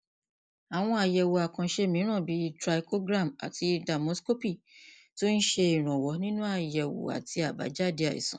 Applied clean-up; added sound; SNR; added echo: neural mask model Resemble Enhance denoiser.